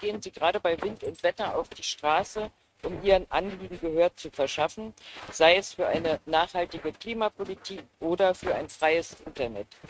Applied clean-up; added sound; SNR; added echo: neural mask model RNNoise.